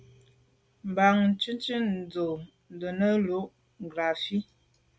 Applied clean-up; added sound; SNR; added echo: none; none; none; none.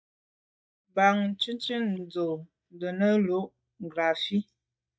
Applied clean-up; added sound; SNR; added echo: neural mask model DeepFilterNet 3.